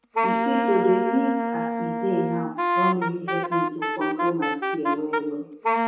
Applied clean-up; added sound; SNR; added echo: none; Wind instrument, woodwind instrument; -2 dB; reverberation time 0.7 s.